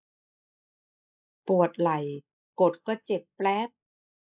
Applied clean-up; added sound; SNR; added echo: neural mask model Resemble Enhance denoiser.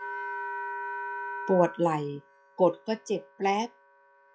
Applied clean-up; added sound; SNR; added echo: classical method log-MMSE.